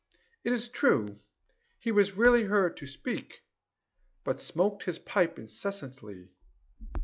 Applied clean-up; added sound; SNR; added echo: classical method log-MMSE.